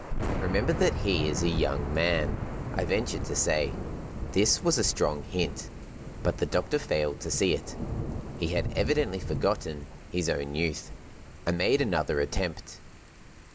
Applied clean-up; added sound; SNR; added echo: none; Thunder / Rain; 5 dB; none.